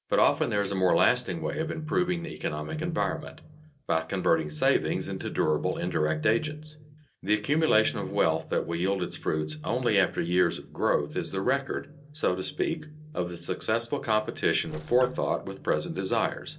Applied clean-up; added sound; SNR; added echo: neural separator model SepFormer DNS4.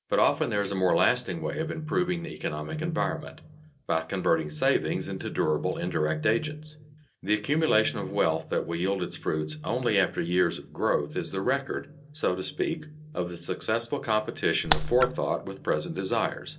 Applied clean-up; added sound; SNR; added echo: none; Raindrop; -2 dB; reverberation time 0.2 s.